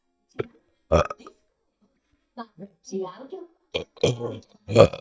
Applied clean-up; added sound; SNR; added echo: neural mask model DeepFilterNet 3.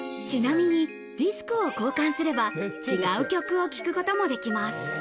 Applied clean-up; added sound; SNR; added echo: none; none; none; none.